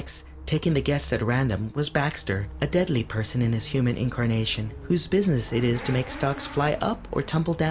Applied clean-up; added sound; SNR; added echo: none; Motorcycle / Accelerating, revving, vroom; 14 dB; none.